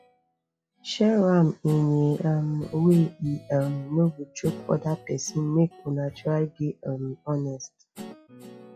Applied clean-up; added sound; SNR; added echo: classical method log-MMSE.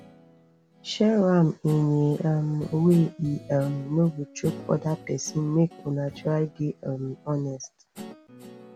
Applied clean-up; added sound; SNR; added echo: none; Guitar; 19 dB; none.